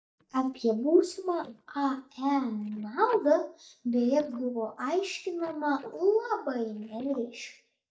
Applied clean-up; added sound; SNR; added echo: neural mask model DeepFilterNet 3.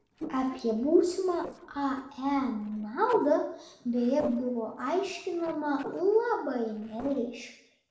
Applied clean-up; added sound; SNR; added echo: neural separator model SepFormer DNS4.